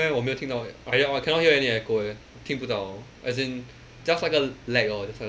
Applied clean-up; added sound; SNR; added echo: none; none; none; none.